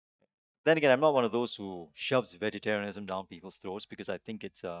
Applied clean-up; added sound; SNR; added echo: neural mask model DeepFilterNet 3.